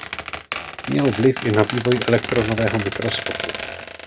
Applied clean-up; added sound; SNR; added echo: none; Squeak; 7 dB; none.